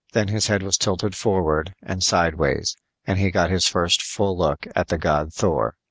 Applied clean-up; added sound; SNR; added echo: none; none; none; none.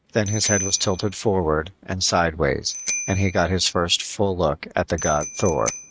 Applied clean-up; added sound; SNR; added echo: neural mask model RNNoise.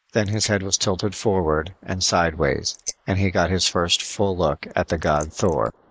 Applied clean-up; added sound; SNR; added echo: neural mask model Resemble Enhance denoiser.